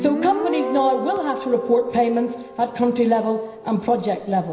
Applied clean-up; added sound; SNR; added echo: none; Guitar; 9 dB; reverberation time 0.9 s.